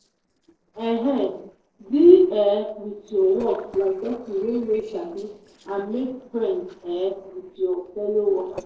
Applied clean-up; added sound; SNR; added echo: neural separator model SepFormer DNS4.